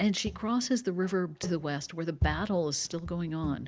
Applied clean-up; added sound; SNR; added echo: none; none; none; none.